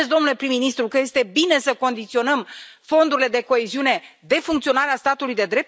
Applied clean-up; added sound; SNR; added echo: none; none; none; none.